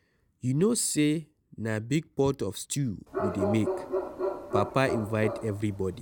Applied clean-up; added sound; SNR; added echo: none; Bark; 4 dB; none.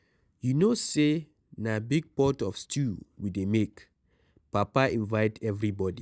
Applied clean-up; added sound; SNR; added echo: none; none; none; none.